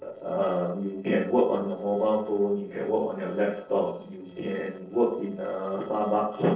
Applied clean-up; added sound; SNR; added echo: neural separator model SepFormer DNS4.